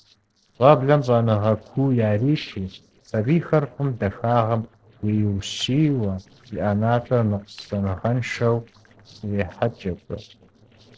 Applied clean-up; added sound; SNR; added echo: neural separator model SepFormer DNS4.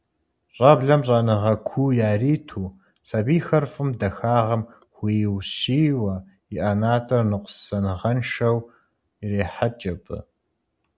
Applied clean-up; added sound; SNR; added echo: none; none; none; none.